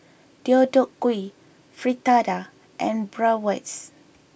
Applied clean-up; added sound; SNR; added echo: none; none; none; none.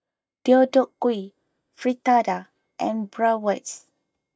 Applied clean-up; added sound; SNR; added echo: neural mask model DeepFilterNet 3.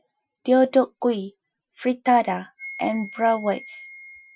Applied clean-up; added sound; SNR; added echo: classical method Wiener filter.